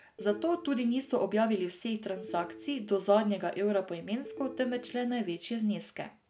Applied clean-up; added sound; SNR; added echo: none; Telephone; 18 dB; none.